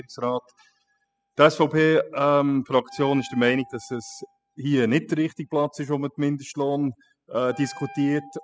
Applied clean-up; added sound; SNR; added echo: classical method spectral subtraction.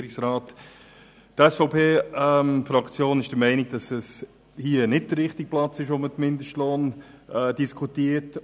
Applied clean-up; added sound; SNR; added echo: none; none; none; none.